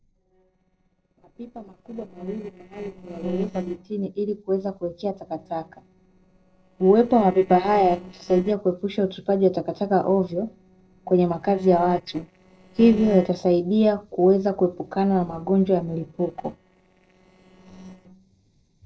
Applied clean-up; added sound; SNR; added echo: neural separator model SepFormer DNS4.